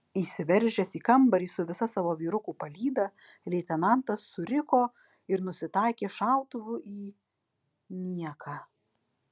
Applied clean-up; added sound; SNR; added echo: none; none; none; none.